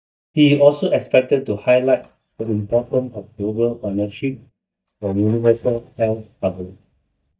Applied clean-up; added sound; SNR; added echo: neural mask model DeepFilterNet 3.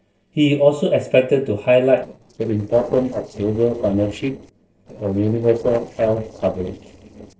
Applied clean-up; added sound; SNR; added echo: neural separator model SepFormer DNS4.